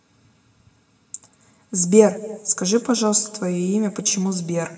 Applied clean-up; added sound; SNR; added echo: none; none; none; reverberation time 2.3 s.